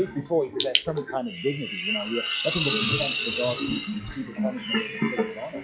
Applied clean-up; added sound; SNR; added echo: classical method log-MMSE.